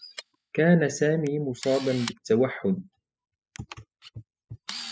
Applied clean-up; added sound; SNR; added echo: classical method spectral subtraction.